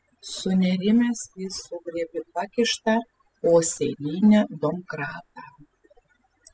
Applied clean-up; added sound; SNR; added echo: classical method spectral subtraction.